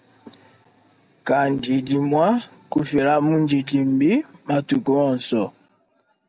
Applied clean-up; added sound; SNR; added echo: none; none; none; none.